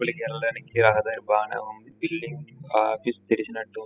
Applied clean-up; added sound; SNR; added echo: classical method spectral subtraction.